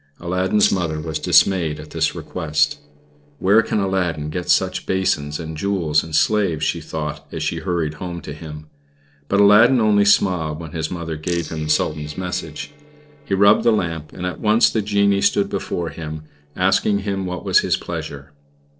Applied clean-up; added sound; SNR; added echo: neural separator model SepFormer DNS4.